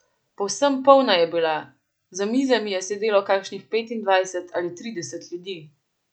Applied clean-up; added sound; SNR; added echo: none; none; none; none.